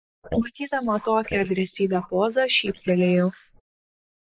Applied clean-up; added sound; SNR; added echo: neural mask model Resemble Enhance denoiser.